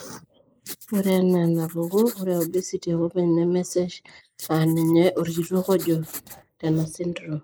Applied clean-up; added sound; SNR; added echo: neural mask model Resemble Enhance denoiser.